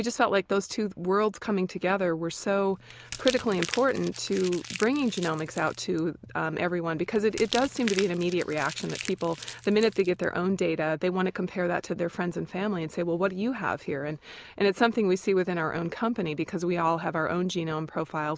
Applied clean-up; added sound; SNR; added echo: none; Crumpling, crinkling; 13 dB; none.